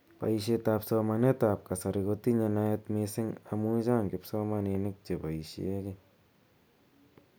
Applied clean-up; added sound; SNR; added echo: none; none; none; none.